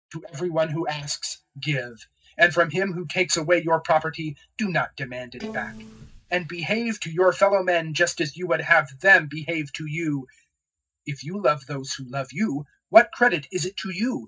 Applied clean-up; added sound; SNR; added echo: neural mask model DeepFilterNet 3.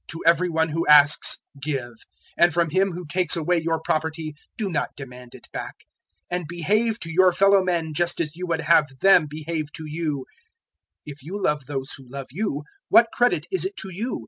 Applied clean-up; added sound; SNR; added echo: none; none; none; none.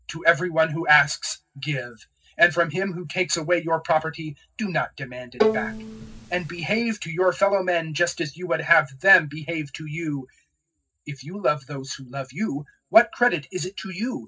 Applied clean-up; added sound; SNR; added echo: neural separator model SepFormer DNS4.